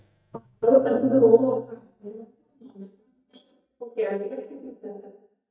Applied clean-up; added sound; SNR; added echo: neural mask model DeepFilterNet 3.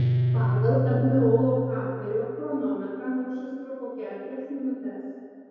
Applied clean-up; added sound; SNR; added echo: none; Guitar; 1 dB; reverberation time 2.2 s.